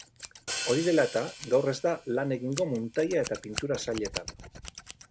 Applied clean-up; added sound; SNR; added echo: none; Hi-hat + Scissors; 11 dB; none.